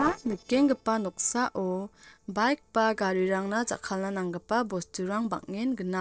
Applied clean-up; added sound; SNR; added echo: neural separator model SepFormer DNS4.